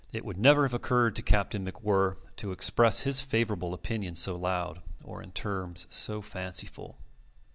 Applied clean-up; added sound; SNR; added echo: none; none; none; none.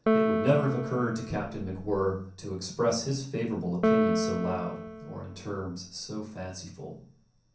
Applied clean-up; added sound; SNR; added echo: none; Piano; 1 dB; reverberation time 0.6 s.